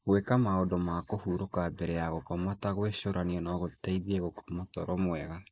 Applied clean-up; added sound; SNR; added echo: neural mask model Resemble Enhance denoiser.